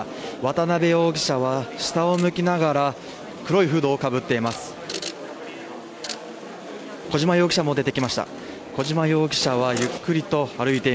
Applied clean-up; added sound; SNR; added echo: none; none; none; none.